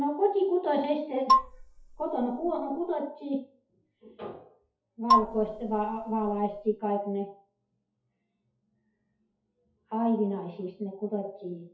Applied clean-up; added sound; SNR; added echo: classical method WPE with log-MMSE.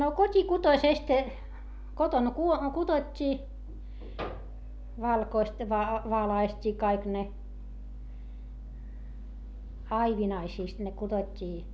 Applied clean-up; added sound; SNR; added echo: none; none; none; none.